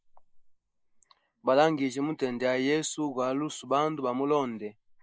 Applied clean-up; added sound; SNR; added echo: neural mask model Resemble Enhance denoiser.